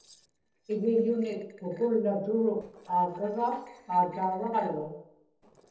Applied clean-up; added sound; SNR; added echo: neural separator model SepFormer DNS4.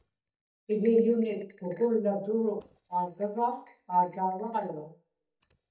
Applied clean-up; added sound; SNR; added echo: neural mask model DeepFilterNet 3.